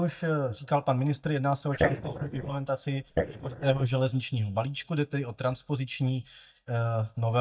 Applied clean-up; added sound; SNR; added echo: neural mask model DeepFilterNet 3.